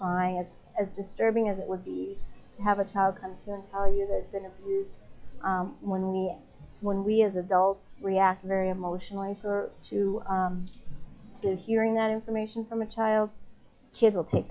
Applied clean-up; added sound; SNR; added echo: classical method log-MMSE.